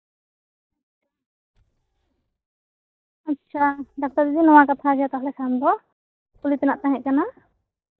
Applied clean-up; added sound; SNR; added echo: neural mask model DeepFilterNet 3.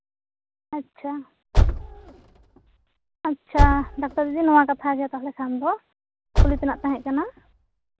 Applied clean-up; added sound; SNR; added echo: none; Car; -2 dB; none.